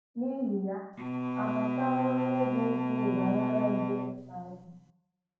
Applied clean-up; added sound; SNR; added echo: none; Bowed string instrument; -2 dB; reverberation time 0.7 s.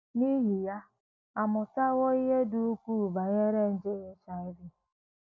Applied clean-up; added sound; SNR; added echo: none; none; none; none.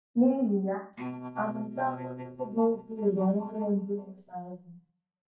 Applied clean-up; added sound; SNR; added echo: neural mask model DeepFilterNet 3.